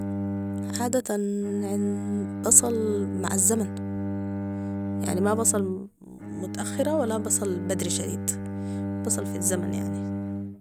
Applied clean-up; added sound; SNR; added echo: none; Bowed string instrument; 3 dB; none.